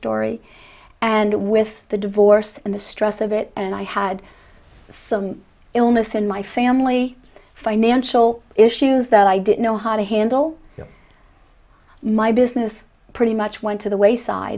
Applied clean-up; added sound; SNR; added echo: none; none; none; none.